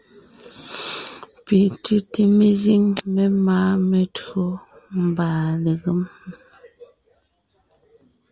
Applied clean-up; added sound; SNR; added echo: none; none; none; none.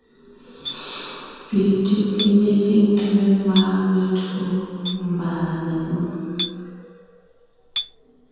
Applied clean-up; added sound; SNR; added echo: none; Chink, clink; 14 dB; reverberation time 2.1 s.